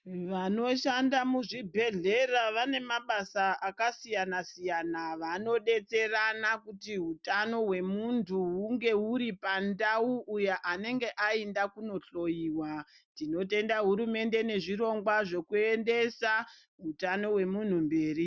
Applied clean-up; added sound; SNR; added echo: none; none; none; none.